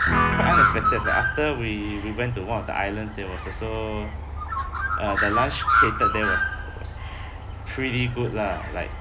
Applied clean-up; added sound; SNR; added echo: none; Bird + Guitar; -3 dB; none.